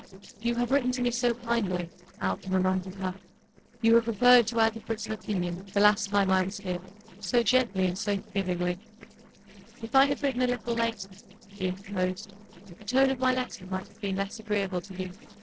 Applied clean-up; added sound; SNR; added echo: neural separator model SepFormer DNS4.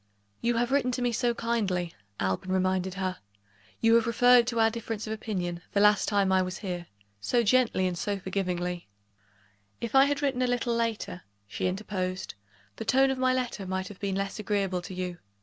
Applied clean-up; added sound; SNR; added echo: none; none; none; none.